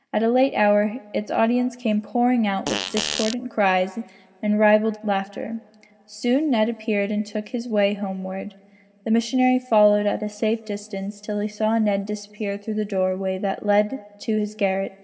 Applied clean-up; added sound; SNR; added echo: none; Fart; 4 dB; reverberation time 1.6 s.